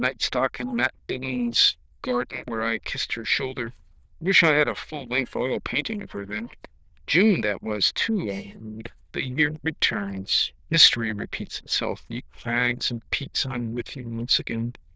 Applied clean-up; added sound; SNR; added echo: neural diffusion model UNIVERSE++.